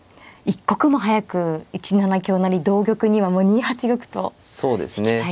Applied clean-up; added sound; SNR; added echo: none; none; none; none.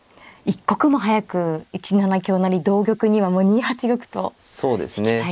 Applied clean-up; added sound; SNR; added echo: neural mask model Resemble Enhance denoiser.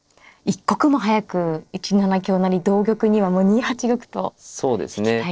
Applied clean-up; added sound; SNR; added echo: neural separator model SepFormer DNS4.